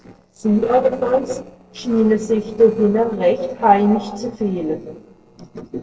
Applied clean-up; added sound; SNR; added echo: neural separator model SepFormer DNS4.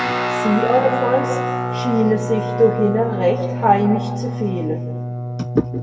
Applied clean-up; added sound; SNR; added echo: none; Guitar; 3 dB; reverberation time 1.5 s.